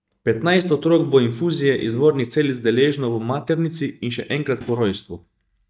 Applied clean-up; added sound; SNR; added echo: neural mask model DeepFilterNet 3.